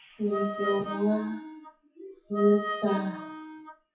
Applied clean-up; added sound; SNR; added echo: classical method WPE with log-MMSE.